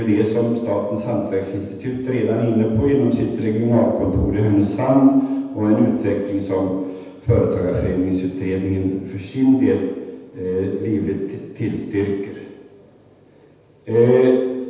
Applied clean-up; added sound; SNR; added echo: none; none; none; reverberation time 1.1 s.